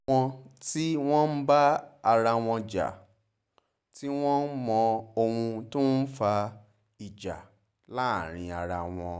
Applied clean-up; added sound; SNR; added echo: none; none; none; none.